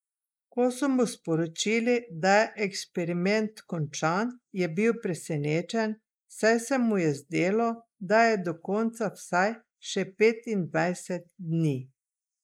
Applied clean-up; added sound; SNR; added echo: neural mask model Resemble Enhance denoiser.